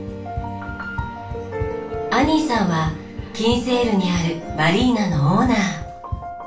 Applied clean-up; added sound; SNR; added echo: none; Run; 12 dB; reverberation time 0.3 s.